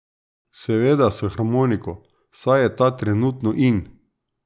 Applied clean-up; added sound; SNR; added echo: none; none; none; none.